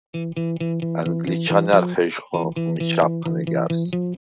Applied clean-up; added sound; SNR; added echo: none; Electric guitar; 0 dB; none.